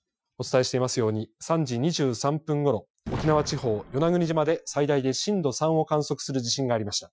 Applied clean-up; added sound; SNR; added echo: classical method Wiener filter.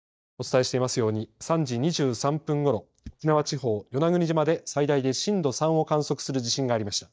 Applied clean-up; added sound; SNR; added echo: neural mask model DeepFilterNet 3.